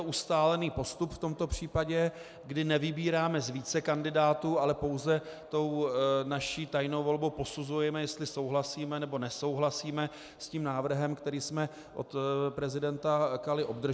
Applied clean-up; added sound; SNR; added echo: none; none; none; none.